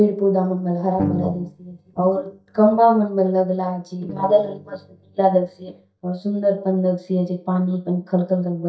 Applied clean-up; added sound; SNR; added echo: neural mask model DeepFilterNet 3.